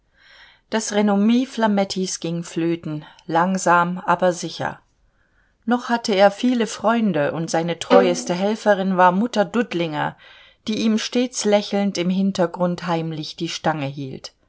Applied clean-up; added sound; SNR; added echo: none; Bowed string instrument; 0 dB; none.